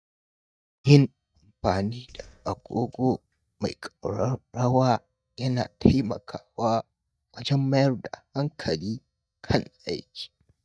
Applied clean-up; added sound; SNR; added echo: neural mask model DeepFilterNet 3.